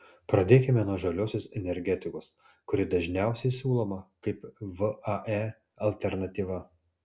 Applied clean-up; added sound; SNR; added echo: none; none; none; none.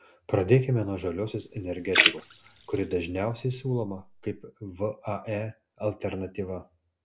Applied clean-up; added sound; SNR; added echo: none; Splash, splatter; 2 dB; none.